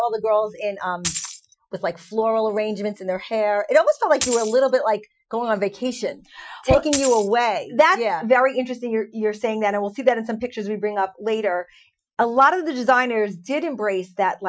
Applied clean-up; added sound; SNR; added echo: classical method Wiener filter.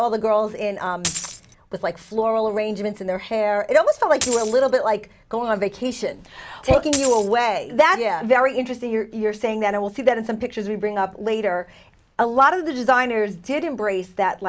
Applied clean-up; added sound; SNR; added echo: none; Coin (dropping); 7 dB; none.